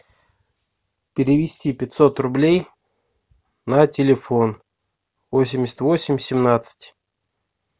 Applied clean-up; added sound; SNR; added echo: none; none; none; none.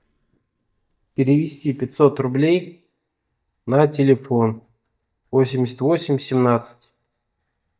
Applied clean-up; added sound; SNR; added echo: neural mask model DeepFilterNet 3.